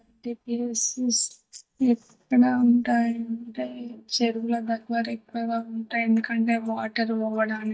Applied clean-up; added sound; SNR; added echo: neural mask model DeepFilterNet 3.